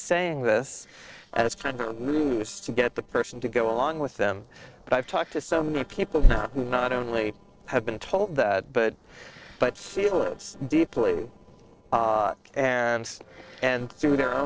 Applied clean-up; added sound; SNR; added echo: neural separator model SepFormer DNS4.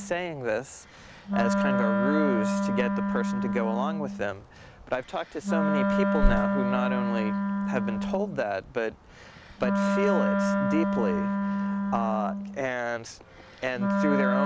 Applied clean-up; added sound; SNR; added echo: none; Wind instrument, woodwind instrument + Bird; -4 dB; none.